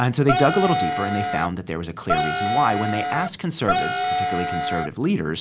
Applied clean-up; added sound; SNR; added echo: none; Wind instrument, woodwind instrument; 0 dB; none.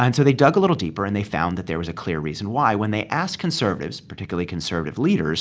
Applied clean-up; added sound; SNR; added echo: none; none; none; none.